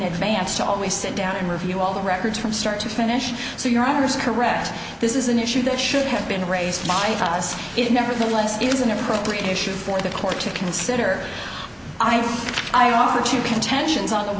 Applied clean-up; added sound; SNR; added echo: none; none; none; none.